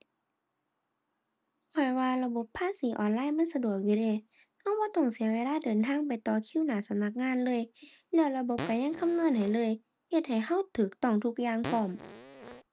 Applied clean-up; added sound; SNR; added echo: none; Fart; 11 dB; none.